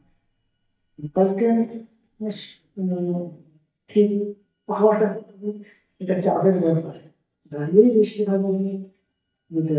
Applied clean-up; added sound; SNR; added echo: neural mask model DeepFilterNet 3.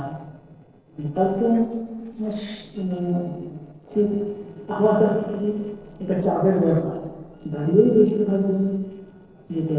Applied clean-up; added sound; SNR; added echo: neural separator model SepFormer DNS4.